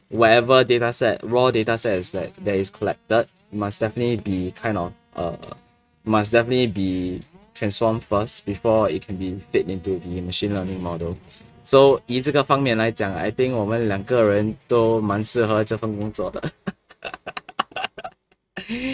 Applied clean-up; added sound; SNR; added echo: neural mask model RNNoise.